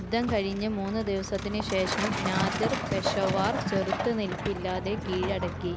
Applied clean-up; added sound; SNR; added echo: none; Truck; 2 dB; none.